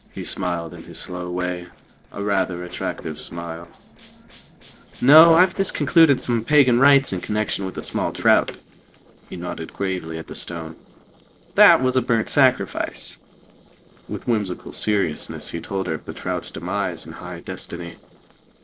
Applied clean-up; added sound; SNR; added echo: neural separator model SepFormer DNS4.